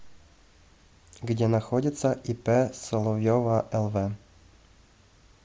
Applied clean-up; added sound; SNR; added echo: none; none; none; none.